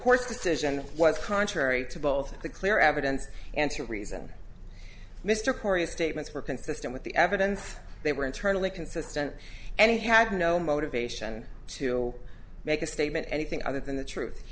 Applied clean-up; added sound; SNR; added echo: none; none; none; none.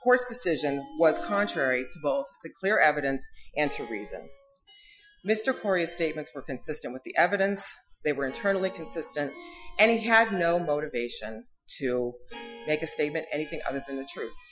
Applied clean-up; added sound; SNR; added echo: classical method Wiener filter.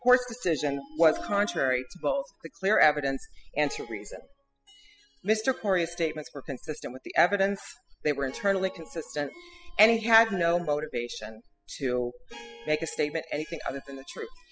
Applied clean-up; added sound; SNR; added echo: classical method spectral subtraction.